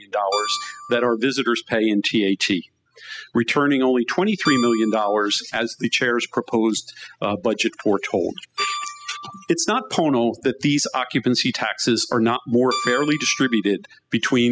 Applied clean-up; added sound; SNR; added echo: classical method spectral subtraction.